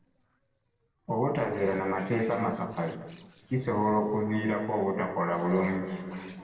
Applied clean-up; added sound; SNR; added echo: neural separator model SepFormer DNS4.